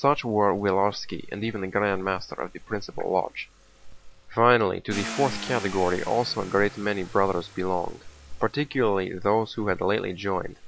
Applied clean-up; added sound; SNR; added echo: none; Car; 18 dB; none.